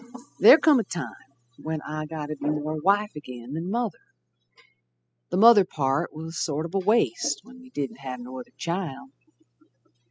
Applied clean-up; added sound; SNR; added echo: classical method spectral subtraction.